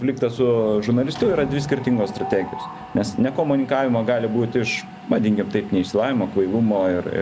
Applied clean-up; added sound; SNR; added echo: none; Mechanisms; 15 dB; none.